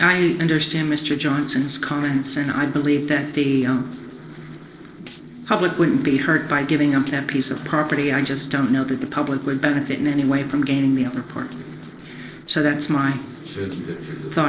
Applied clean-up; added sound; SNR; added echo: neural separator model SepFormer DNS4.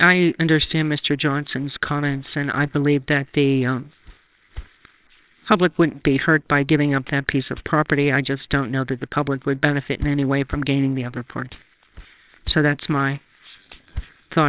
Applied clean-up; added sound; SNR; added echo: neural separator model SepFormer WHAMR!.